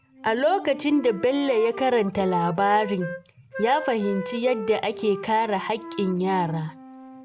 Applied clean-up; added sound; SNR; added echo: none; Wind instrument, woodwind instrument; 12 dB; none.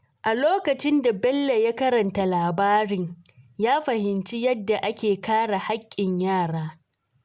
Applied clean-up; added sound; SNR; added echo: none; none; none; none.